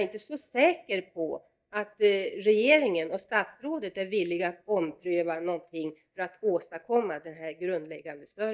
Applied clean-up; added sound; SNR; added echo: neural mask model DeepFilterNet 3.